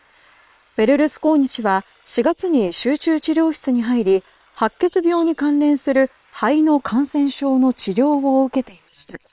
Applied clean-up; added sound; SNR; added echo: neural separator model SepFormer WHAM!.